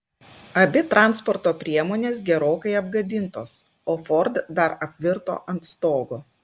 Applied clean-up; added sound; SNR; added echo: none; none; none; none.